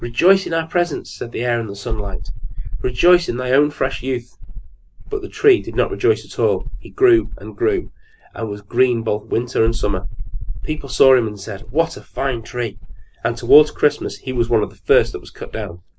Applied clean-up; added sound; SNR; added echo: neural mask model Resemble Enhance denoiser.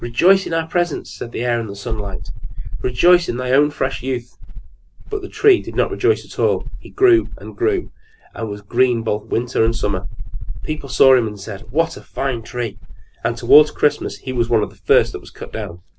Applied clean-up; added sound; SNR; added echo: none; Insect; 8 dB; none.